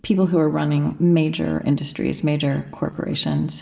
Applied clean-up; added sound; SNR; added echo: none; none; none; reverberation time 2.6 s.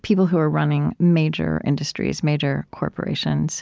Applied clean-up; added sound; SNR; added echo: none; none; none; none.